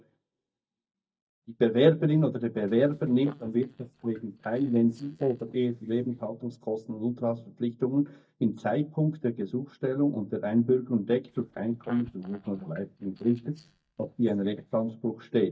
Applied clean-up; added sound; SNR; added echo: neural mask model DeepFilterNet 3.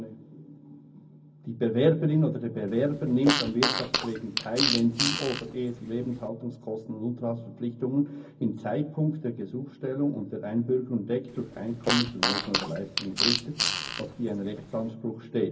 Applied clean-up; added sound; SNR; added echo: none; Fart; 2 dB; reverberation time 0.4 s.